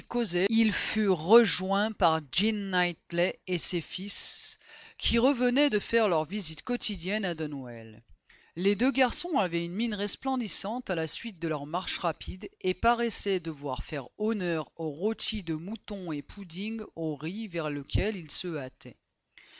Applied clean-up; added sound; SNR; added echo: none; none; none; none.